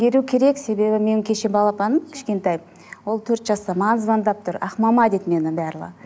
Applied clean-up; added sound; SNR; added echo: none; none; none; none.